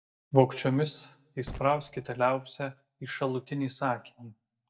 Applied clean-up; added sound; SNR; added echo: neural mask model DeepFilterNet 3.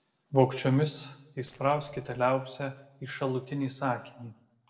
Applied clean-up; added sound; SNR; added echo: neural separator model SepFormer DNS4.